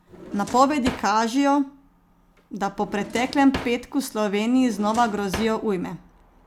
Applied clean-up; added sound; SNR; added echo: none; Drawer open or close; 13 dB; none.